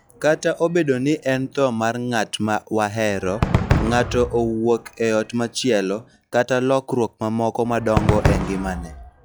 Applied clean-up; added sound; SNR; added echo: classical method log-MMSE.